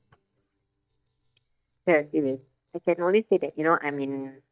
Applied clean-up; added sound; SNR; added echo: neural mask model DeepFilterNet 3.